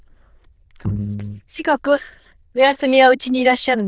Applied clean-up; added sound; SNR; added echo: neural diffusion model UNIVERSE++.